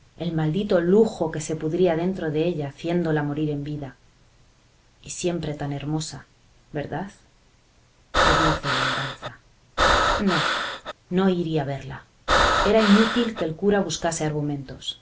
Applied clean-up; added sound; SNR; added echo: none; Breathing; -3 dB; none.